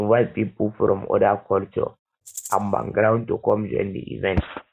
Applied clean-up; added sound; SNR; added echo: neural mask model RNNoise.